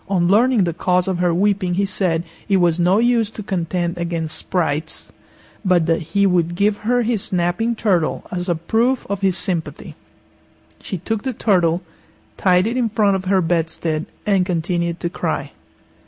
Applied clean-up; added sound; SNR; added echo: none; none; none; none.